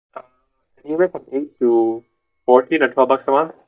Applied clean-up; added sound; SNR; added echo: neural mask model DeepFilterNet 3.